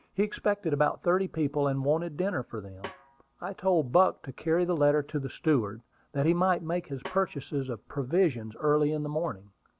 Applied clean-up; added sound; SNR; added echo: none; Snare drum; 20 dB; none.